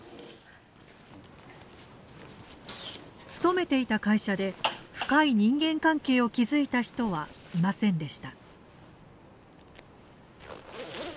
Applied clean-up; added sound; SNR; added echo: none; Zipper (clothing); 15 dB; none.